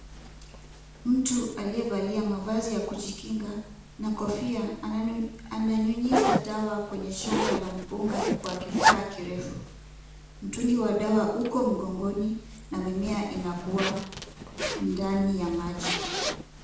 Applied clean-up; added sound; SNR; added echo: none; Zipper (clothing); 4 dB; reverberation time 0.7 s.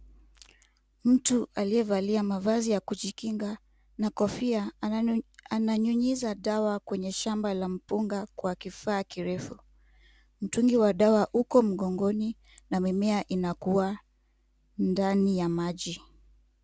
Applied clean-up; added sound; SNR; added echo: none; none; none; none.